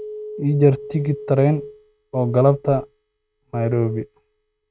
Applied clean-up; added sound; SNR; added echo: neural mask model RNNoise.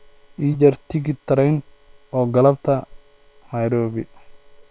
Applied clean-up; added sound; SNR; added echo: neural separator model SepFormer WHAM!.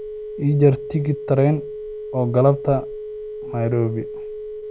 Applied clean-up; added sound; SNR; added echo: none; Telephone; 10 dB; none.